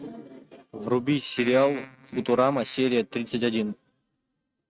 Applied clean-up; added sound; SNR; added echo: neural mask model RNNoise.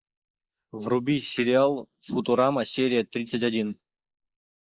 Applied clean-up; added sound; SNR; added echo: neural mask model Resemble Enhance denoiser.